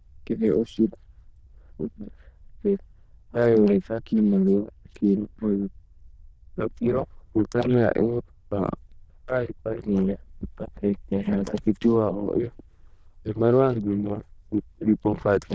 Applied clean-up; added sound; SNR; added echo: neural diffusion model UNIVERSE++.